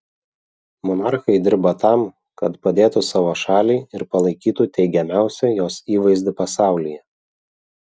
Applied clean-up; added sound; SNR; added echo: none; none; none; none.